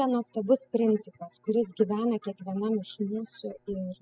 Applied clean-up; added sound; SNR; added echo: classical method spectral subtraction.